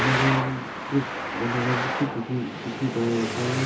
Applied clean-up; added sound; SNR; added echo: none; Traffic noise, roadway noise; 2 dB; reverberation time 0.2 s.